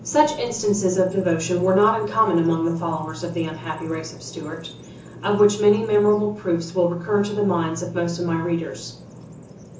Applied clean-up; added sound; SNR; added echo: none; Bird vocalization, bird call, bird song; 20 dB; reverberation time 0.8 s.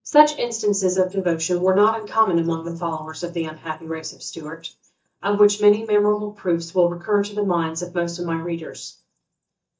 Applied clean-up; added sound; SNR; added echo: neural mask model DeepFilterNet 3.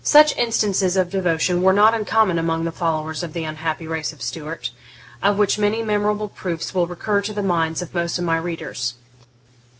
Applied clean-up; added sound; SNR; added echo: none; none; none; none.